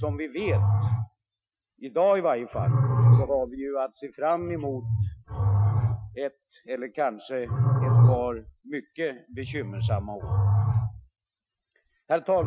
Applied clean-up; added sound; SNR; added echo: classical method Wiener filter.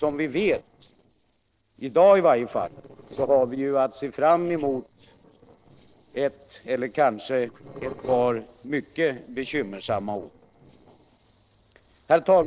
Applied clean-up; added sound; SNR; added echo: neural separator model SepFormer DNS4.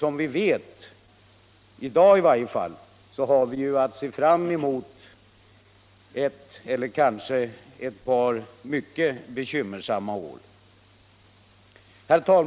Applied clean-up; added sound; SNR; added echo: none; none; none; none.